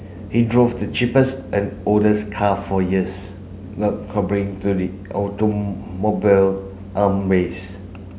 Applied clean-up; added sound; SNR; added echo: none; none; none; none.